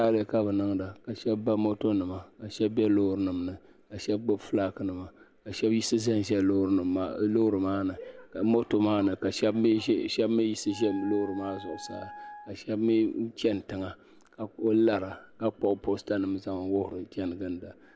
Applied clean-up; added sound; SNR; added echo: none; Wind instrument, woodwind instrument; 18 dB; none.